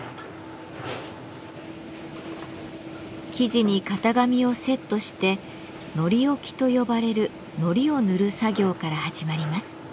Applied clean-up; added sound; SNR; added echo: none; none; none; none.